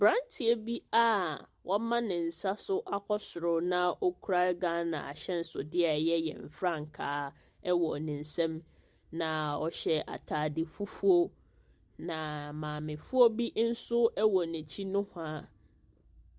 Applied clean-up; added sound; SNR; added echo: none; none; none; none.